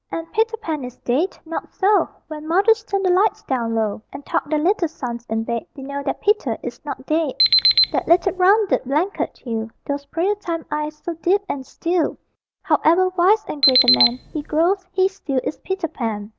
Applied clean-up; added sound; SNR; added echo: none; Alarm; -2 dB; none.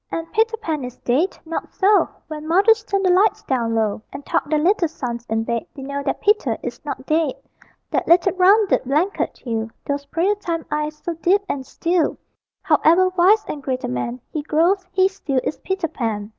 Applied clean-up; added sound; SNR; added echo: none; none; none; none.